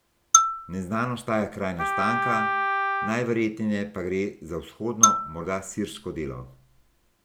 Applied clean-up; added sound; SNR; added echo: none; Wind instrument, woodwind instrument + Marimba, xylophone; -3 dB; none.